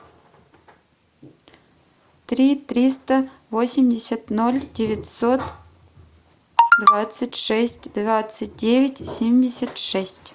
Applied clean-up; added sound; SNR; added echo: none; none; none; none.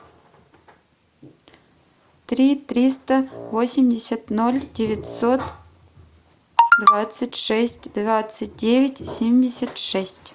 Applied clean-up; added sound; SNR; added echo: none; Wind instrument, woodwind instrument; 18 dB; none.